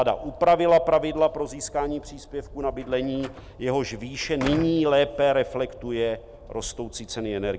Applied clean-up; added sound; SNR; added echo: none; Slam + Train; 16 dB; none.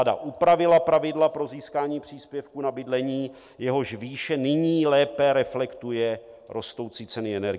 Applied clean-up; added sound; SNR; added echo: none; none; none; none.